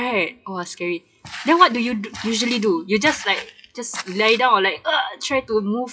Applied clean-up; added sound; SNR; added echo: classical method WPE with log-MMSE.